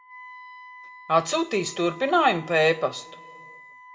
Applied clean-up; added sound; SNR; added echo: none; Wind instrument, woodwind instrument; 20 dB; reverberation time 1.3 s.